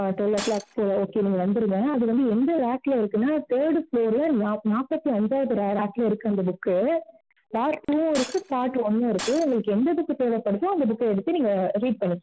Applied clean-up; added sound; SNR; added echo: none; Shatter; 15 dB; none.